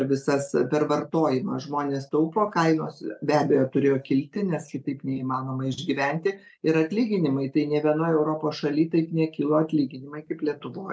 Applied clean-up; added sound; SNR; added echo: none; none; none; none.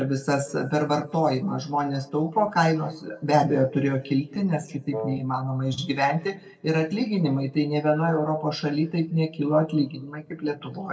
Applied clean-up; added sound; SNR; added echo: none; Wind instrument, woodwind instrument; 9 dB; reverberation time 1.1 s.